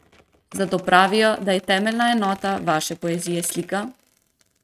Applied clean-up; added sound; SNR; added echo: neural mask model RNNoise.